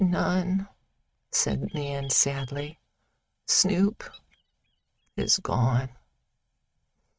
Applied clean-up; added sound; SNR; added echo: neural mask model RNNoise.